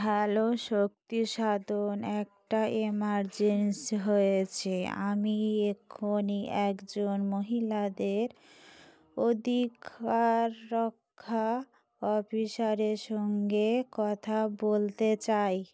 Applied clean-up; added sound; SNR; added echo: none; none; none; none.